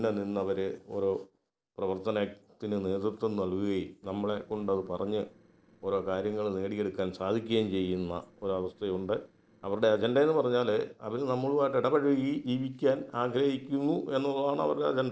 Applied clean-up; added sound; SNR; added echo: neural separator model SepFormer DNS4.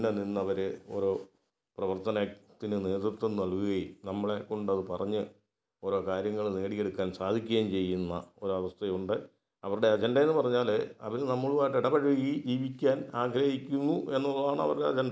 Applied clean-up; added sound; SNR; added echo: none; none; none; none.